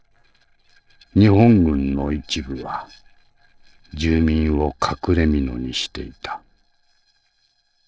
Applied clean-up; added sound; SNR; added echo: neural separator model SepFormer DNS4.